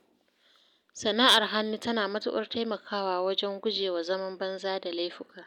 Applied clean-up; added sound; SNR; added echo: none; none; none; none.